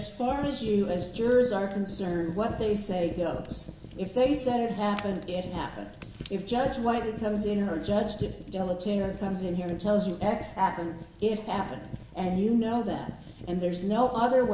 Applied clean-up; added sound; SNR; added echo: none; Fire; 13 dB; reverberation time 0.8 s.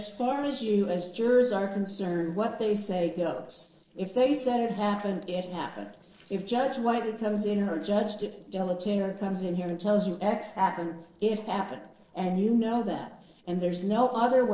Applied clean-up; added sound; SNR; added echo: neural separator model SepFormer DNS4.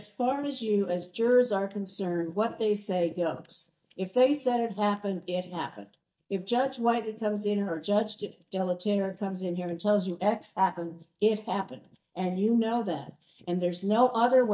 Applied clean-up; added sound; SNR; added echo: neural mask model DeepFilterNet 3.